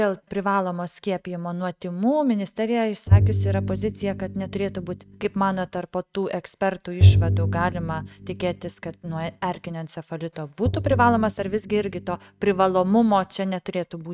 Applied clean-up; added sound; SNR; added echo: neural mask model RNNoise.